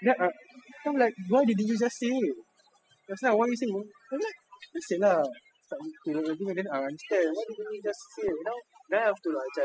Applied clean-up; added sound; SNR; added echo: classical method spectral subtraction.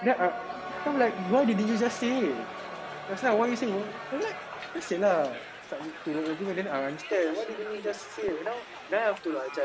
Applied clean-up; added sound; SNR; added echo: none; Crowd; 11 dB; none.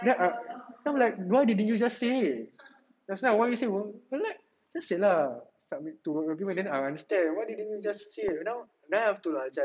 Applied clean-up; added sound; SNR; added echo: none; none; none; none.